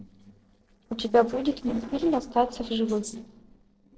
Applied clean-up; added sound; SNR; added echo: neural separator model SepFormer DNS4.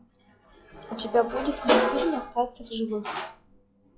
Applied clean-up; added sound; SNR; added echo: classical method log-MMSE.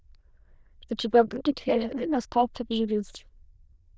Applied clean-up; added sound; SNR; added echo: neural diffusion model UNIVERSE++.